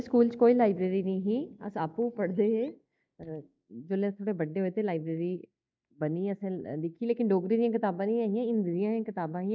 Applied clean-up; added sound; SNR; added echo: neural mask model DeepFilterNet 3.